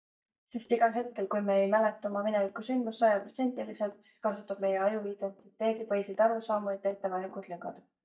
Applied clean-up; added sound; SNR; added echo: neural mask model DeepFilterNet 3.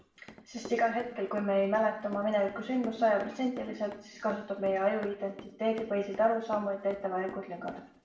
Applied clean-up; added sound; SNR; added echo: none; Run; 18 dB; reverberation time 0.7 s.